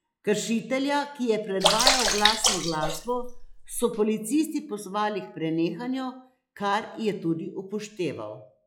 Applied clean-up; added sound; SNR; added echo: classical method log-MMSE.